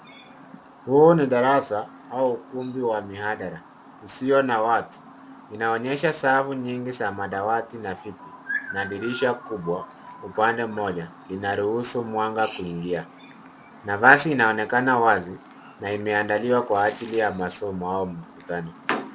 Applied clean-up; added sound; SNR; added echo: none; Chirp, tweet; 16 dB; none.